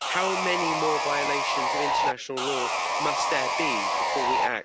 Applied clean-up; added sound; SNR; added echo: none; Sawing; -5 dB; none.